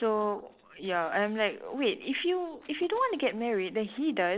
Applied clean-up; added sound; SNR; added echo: neural separator model SepFormer DNS4.